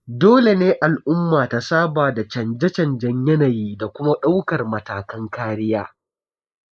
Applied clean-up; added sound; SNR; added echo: neural mask model Resemble Enhance denoiser.